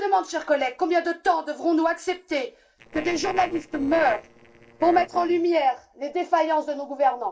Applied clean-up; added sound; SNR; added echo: neural separator model SepFormer DNS4.